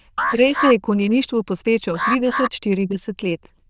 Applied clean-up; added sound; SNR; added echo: neural diffusion model UNIVERSE++.